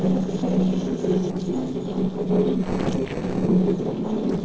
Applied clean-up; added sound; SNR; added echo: neural separator model SepFormer DNS4.